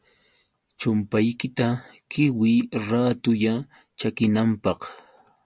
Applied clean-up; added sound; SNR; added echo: none; none; none; none.